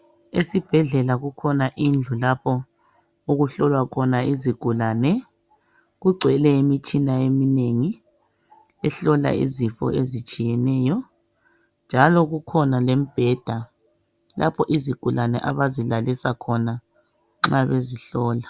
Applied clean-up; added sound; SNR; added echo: none; none; none; none.